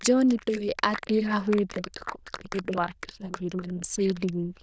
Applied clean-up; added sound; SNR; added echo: neural diffusion model UNIVERSE++.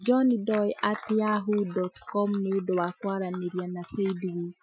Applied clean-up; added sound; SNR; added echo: classical method Wiener filter.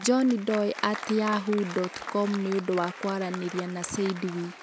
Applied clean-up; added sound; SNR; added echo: none; Applause; 12 dB; none.